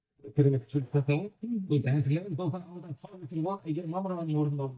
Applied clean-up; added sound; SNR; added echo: neural mask model DeepFilterNet 3.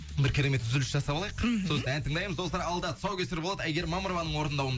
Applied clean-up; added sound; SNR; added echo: none; none; none; none.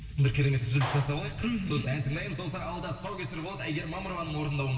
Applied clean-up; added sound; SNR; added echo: none; Clapping; 12 dB; reverberation time 2.3 s.